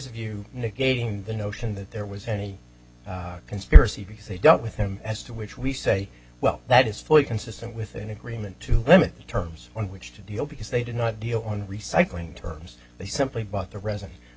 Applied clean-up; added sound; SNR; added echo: none; none; none; none.